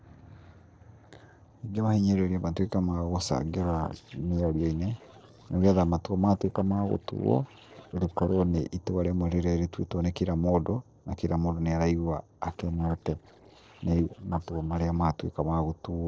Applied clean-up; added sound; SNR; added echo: neural separator model SepFormer DNS4.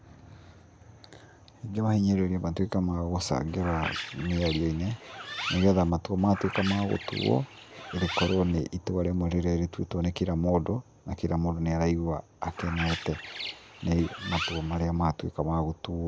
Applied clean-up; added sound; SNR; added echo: none; Bird; 9 dB; none.